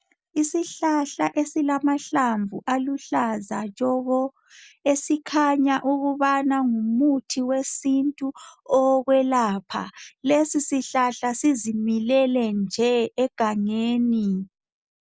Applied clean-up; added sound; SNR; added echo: none; none; none; none.